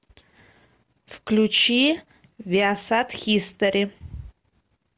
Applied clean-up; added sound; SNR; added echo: none; none; none; none.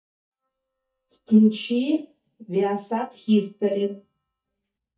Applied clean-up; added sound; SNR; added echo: neural mask model DeepFilterNet 3.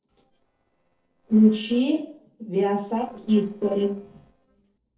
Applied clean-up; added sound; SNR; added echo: neural separator model SepFormer DNS4.